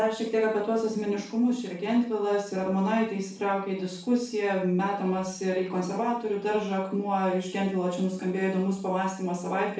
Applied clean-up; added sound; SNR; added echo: none; none; none; reverberation time 0.4 s.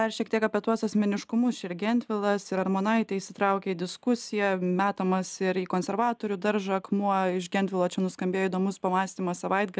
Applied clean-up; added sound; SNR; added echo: none; none; none; none.